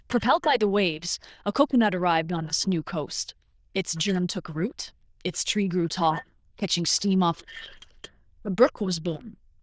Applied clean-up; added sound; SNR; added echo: neural diffusion model UNIVERSE++.